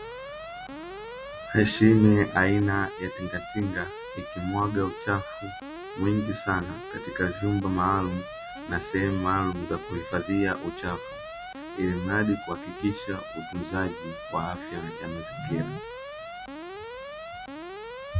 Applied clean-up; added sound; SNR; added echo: none; Alarm; 10 dB; none.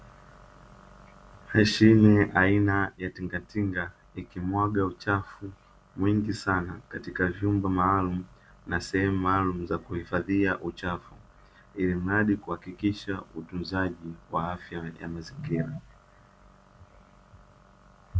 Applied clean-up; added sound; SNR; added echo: none; none; none; none.